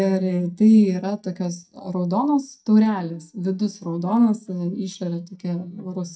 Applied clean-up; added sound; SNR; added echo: neural mask model DeepFilterNet 3.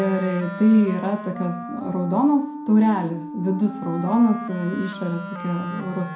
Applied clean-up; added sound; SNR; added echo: none; Wind instrument, woodwind instrument; 11 dB; reverberation time 0.4 s.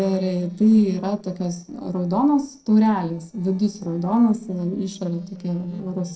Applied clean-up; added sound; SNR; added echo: neural separator model SepFormer DNS4.